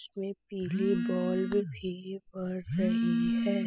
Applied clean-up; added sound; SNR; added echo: classical method spectral subtraction.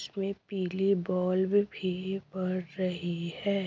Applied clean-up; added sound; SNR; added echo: none; none; none; none.